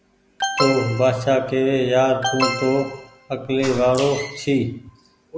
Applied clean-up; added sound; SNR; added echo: none; Alarm; 6 dB; none.